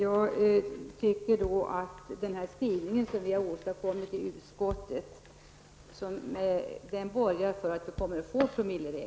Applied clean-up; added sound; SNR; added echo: none; Drum kit; 20 dB; none.